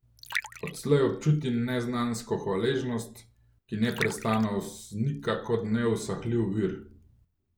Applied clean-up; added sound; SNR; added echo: none; Liquid; 15 dB; none.